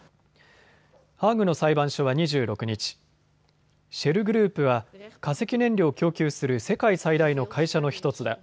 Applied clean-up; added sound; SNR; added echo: none; none; none; none.